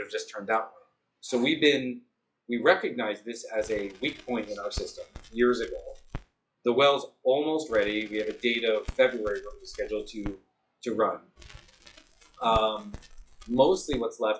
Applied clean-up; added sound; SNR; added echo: classical method log-MMSE.